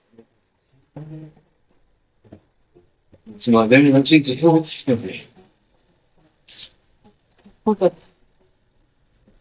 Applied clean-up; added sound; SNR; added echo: neural mask model DeepFilterNet 3.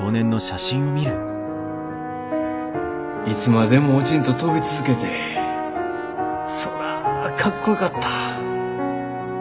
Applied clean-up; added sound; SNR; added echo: none; none; none; none.